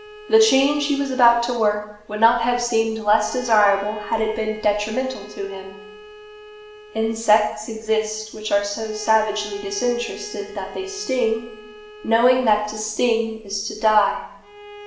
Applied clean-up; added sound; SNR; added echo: none; Bowed string instrument; 19 dB; reverberation time 0.7 s.